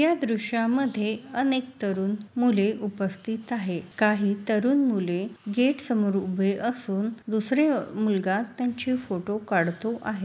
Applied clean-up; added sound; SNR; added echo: none; none; none; none.